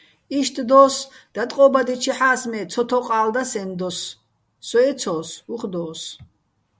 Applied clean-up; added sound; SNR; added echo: none; none; none; none.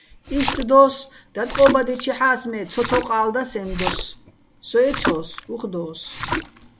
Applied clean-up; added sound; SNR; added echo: none; Splash, splatter; 8 dB; none.